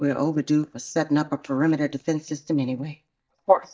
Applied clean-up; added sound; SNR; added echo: neural mask model DeepFilterNet 3.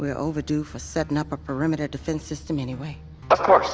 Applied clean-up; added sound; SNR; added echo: none; none; none; none.